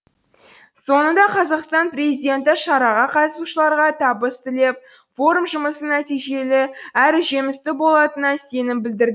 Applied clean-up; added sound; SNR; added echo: none; none; none; none.